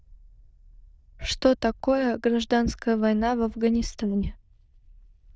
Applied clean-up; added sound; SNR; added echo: neural diffusion model UNIVERSE++.